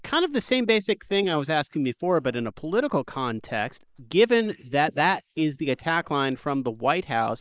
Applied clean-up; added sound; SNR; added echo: neural mask model Resemble Enhance denoiser.